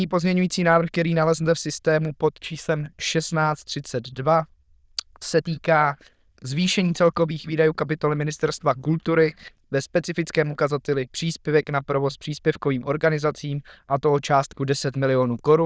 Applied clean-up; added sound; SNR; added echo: neural diffusion model UNIVERSE++.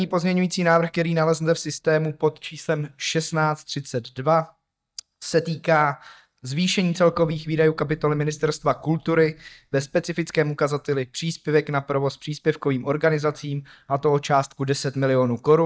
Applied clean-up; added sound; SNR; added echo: neural mask model DeepFilterNet 3.